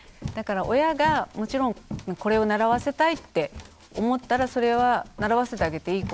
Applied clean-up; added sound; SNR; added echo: none; Run; 15 dB; none.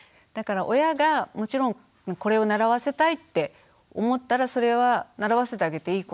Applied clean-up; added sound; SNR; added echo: none; none; none; none.